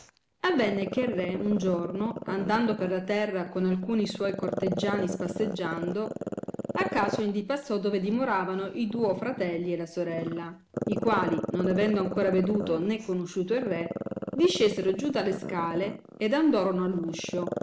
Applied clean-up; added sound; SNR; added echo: none; Growling; 8 dB; none.